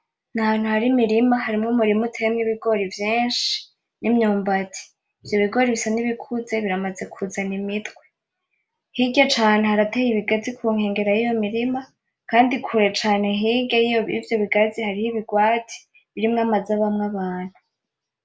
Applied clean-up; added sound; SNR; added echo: none; none; none; none.